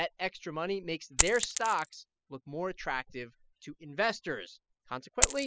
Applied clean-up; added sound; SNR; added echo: classical method spectral subtraction.